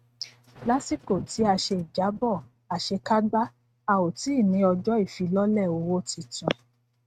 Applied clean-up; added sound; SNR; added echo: neural mask model RNNoise.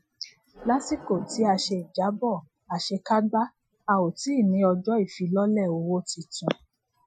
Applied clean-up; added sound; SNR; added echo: classical method Wiener filter.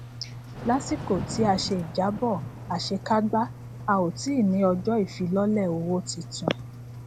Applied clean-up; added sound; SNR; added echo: none; Thunder / Rain + Engine; 12 dB; none.